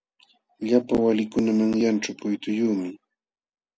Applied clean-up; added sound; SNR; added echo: none; none; none; none.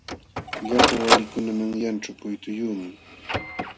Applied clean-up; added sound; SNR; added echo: none; Printer; -3 dB; none.